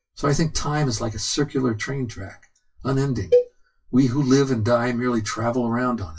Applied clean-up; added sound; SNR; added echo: classical method WPE with log-MMSE.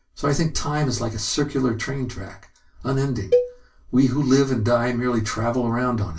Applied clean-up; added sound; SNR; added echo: none; Cowbell; 4 dB; reverberation time 0.2 s.